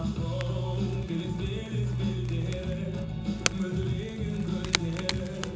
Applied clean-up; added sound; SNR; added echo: none; Crack / Crackle; 9 dB; reverberation time 0.6 s.